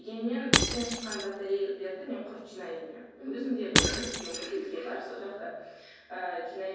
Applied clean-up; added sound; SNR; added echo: none; Shatter / Crushing; -4 dB; reverberation time 1.3 s.